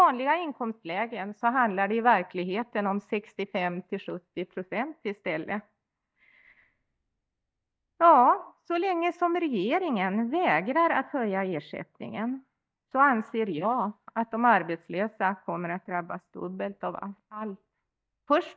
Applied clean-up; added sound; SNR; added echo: neural mask model DeepFilterNet 3.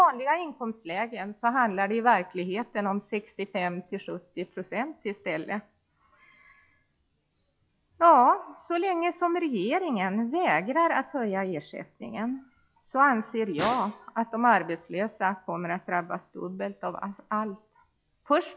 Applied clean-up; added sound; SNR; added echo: classical method log-MMSE.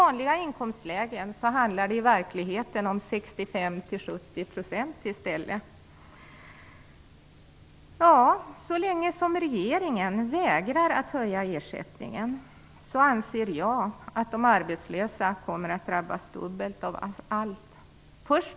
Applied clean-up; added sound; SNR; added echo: none; none; none; none.